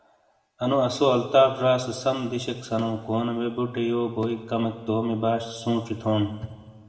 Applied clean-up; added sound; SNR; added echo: none; none; none; reverberation time 1.4 s.